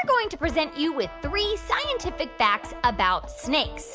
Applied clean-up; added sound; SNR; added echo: none; Trumpet; 20 dB; none.